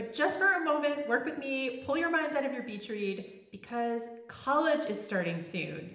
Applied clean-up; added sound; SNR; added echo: none; none; none; reverberation time 0.8 s.